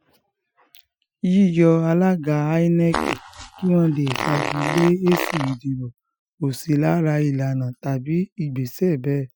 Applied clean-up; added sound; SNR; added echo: classical method Wiener filter.